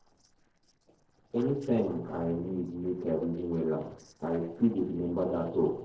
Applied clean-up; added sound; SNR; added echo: neural separator model SepFormer DNS4.